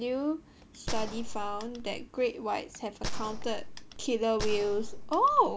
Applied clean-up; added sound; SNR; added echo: none; Gunshot, gunfire; 3 dB; none.